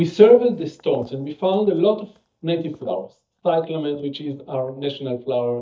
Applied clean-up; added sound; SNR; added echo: neural mask model DeepFilterNet 3.